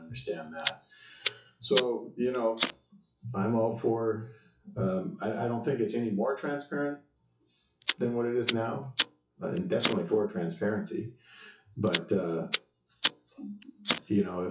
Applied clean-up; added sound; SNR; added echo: classical method WPE with log-MMSE.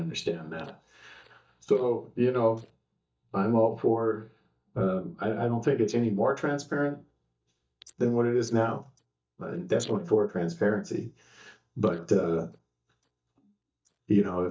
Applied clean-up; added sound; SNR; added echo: neural mask model DeepFilterNet 3.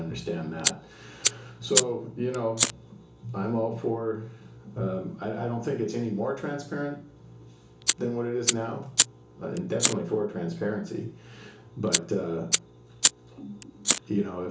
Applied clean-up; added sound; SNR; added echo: none; Fire; -2 dB; reverberation time 0.8 s.